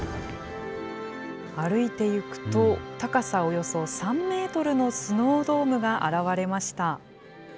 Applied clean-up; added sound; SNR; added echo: none; none; none; none.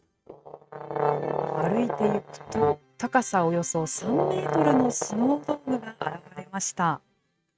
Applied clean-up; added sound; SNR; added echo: neural mask model RNNoise.